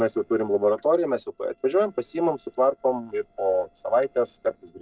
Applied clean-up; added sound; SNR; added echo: neural separator model SepFormer DNS4.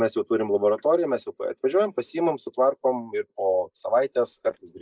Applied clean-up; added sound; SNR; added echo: neural mask model Resemble Enhance denoiser.